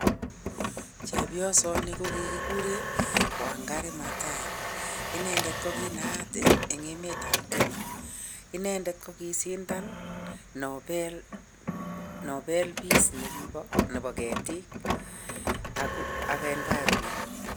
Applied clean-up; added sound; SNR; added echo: none; Printer; -3 dB; none.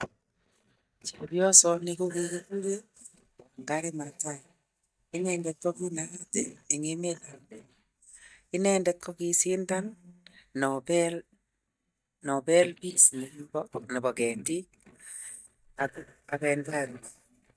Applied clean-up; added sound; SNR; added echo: neural mask model DeepFilterNet 3.